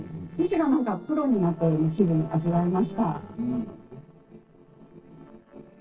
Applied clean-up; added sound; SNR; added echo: neural separator model SepFormer DNS4.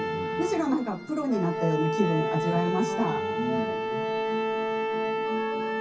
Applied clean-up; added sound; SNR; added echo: none; Bowed string instrument; 0 dB; reverberation time 0.3 s.